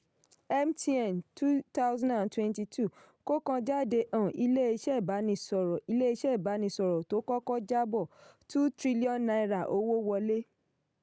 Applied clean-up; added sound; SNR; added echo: none; none; none; none.